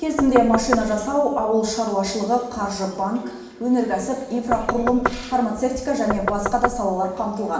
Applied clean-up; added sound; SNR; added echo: none; Knock; 6 dB; reverberation time 0.9 s.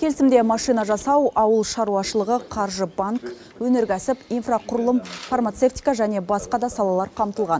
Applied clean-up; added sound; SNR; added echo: none; none; none; none.